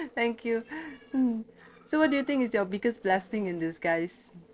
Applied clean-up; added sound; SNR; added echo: neural separator model SepFormer DNS4.